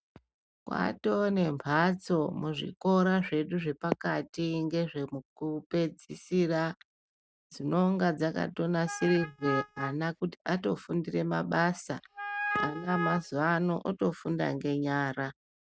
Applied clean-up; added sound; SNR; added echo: neural mask model RNNoise.